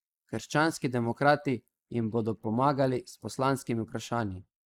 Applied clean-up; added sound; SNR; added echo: neural mask model Resemble Enhance denoiser.